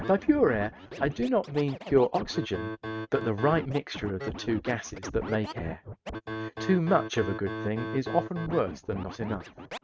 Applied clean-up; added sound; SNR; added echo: neural mask model RNNoise.